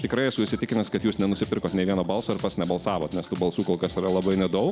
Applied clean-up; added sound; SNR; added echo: none; none; none; none.